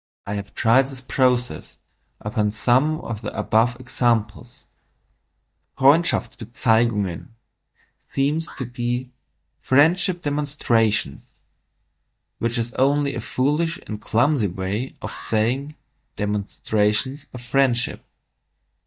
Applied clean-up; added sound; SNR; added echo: neural mask model DeepFilterNet 3.